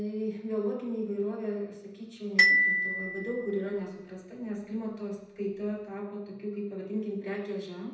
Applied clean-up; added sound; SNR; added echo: none; Glockenspiel; -4 dB; reverberation time 0.8 s.